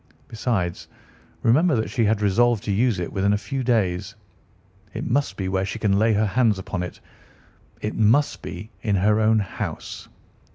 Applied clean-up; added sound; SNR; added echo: none; none; none; none.